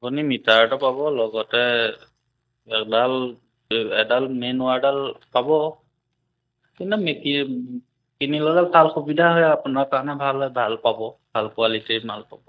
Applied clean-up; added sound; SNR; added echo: neural mask model DeepFilterNet 3.